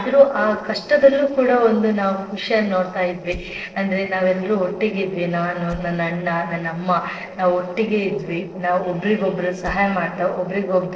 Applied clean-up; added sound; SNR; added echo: neural separator model SepFormer DNS4.